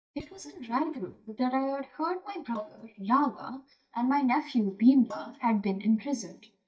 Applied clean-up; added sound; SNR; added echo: neural mask model DeepFilterNet 3.